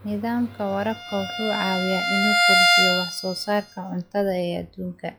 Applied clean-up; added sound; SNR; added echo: classical method log-MMSE.